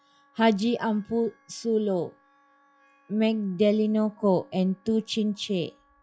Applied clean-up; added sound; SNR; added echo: classical method log-MMSE.